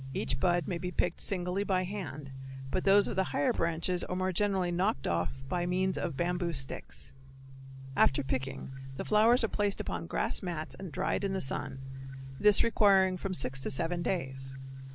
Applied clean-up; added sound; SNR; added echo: none; Boom; 12 dB; none.